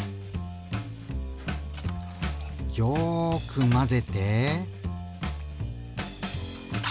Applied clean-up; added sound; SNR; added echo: none; none; none; none.